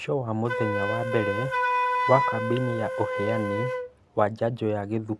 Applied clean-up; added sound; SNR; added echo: none; Wind instrument, woodwind instrument; 1 dB; none.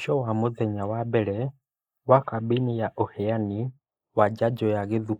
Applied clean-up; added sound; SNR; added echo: neural mask model Resemble Enhance denoiser.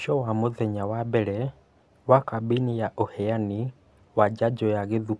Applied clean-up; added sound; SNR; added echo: none; none; none; none.